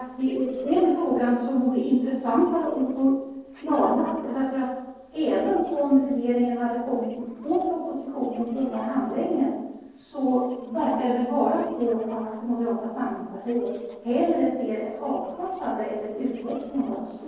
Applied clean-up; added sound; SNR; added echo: neural separator model SepFormer DNS4.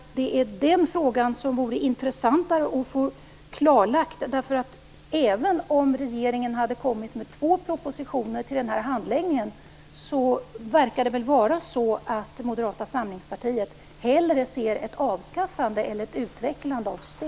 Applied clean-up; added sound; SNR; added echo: none; none; none; none.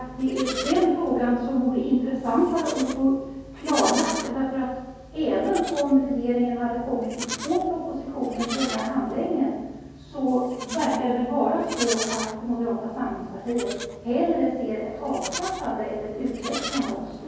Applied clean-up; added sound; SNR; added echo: none; Livestock, farm animals, working animals; 13 dB; reverberation time 1.3 s.